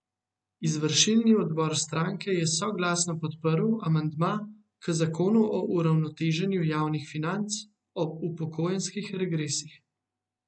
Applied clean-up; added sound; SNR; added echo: none; none; none; none.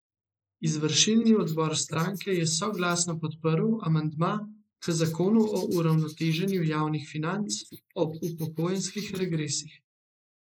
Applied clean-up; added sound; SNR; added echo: neural mask model Resemble Enhance denoiser.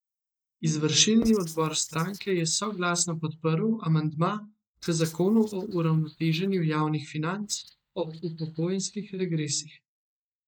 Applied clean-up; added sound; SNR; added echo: neural mask model DeepFilterNet 3.